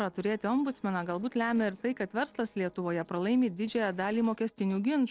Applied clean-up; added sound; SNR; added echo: neural separator model SepFormer DNS4.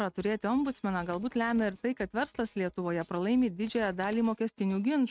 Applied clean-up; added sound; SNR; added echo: neural mask model RNNoise.